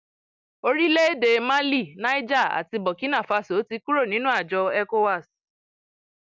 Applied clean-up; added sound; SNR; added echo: none; none; none; none.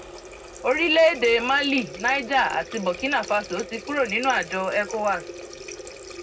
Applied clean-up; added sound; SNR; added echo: none; Water tap, faucet; 14 dB; reverberation time 0.3 s.